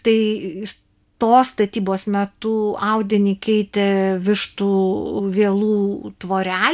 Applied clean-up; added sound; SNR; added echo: none; none; none; none.